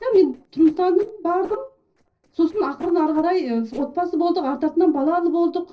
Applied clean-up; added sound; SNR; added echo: neural separator model SepFormer DNS4.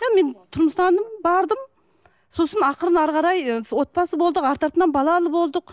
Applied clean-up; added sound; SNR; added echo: none; none; none; none.